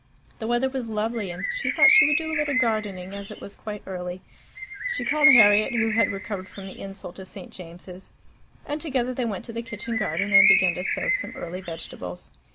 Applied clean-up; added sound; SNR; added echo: none; Bird; -3 dB; none.